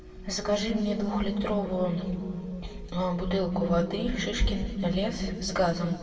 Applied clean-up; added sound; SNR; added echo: none; Piano; 15 dB; reverberation time 2.0 s.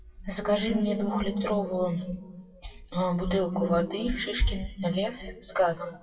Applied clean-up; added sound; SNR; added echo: classical method WPE with log-MMSE.